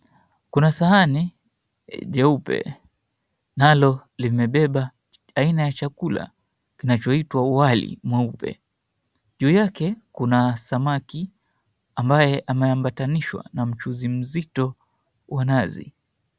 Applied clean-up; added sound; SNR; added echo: none; none; none; none.